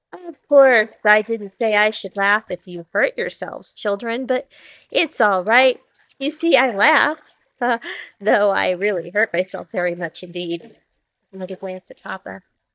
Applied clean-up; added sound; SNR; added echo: neural mask model DeepFilterNet 3.